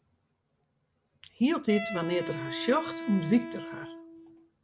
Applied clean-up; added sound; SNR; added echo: none; Wind instrument, woodwind instrument; 9 dB; none.